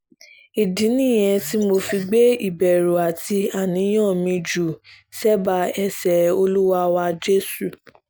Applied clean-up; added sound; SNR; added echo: none; none; none; none.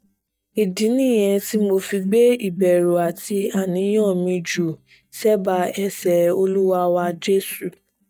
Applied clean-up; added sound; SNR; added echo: neural mask model DeepFilterNet 3.